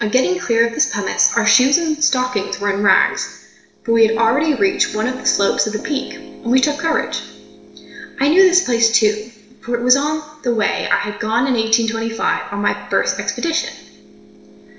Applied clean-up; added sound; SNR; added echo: neural separator model SepFormer DNS4.